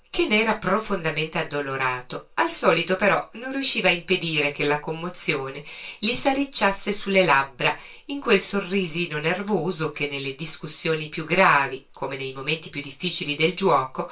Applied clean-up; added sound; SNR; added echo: none; none; none; reverberation time 0.2 s.